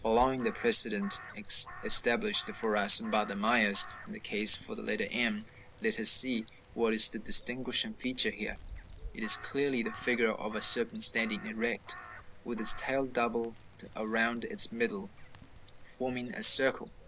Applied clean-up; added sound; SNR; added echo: none; Crow + Crackle; 17 dB; none.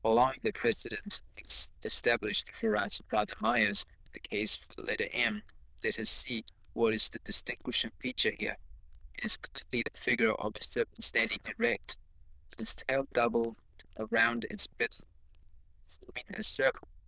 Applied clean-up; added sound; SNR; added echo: neural diffusion model UNIVERSE++.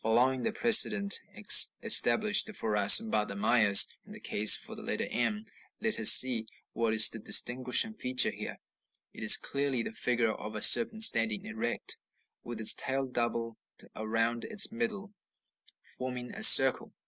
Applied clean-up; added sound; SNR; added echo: none; none; none; none.